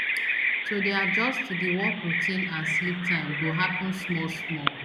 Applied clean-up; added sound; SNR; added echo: none; Bird vocalization, bird call, bird song; -2 dB; none.